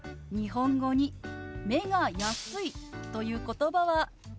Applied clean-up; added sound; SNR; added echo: none; Shatter; 12 dB; none.